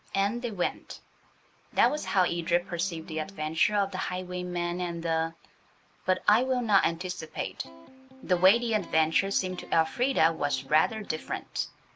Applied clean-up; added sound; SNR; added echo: none; Organ + Electric guitar; 19 dB; none.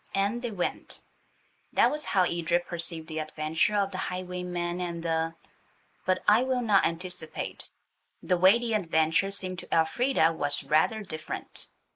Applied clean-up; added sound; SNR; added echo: neural mask model Resemble Enhance denoiser.